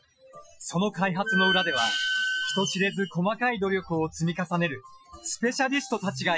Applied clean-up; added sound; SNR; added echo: classical method Wiener filter.